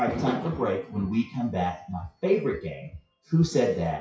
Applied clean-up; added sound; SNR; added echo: classical method WPE with log-MMSE.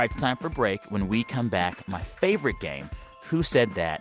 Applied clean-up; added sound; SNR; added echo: none; none; none; none.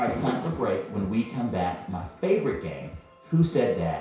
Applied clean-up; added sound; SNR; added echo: none; Fireworks; 13 dB; reverberation time 0.6 s.